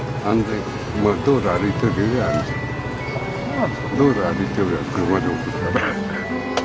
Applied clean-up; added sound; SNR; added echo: none; Engine; 5 dB; none.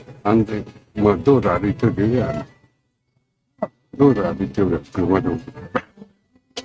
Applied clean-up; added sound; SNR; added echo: neural mask model RNNoise.